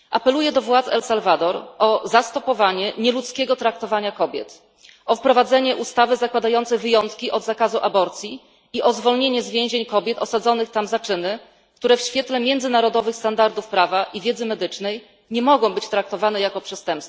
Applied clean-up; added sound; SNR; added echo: none; none; none; none.